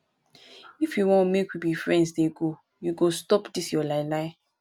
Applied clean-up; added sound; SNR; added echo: none; none; none; none.